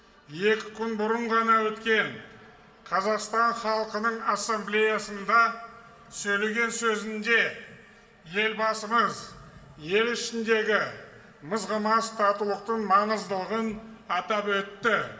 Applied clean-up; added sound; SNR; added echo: none; none; none; reverberation time 2.3 s.